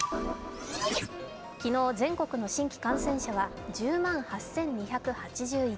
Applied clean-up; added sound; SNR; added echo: none; Organ; 10 dB; none.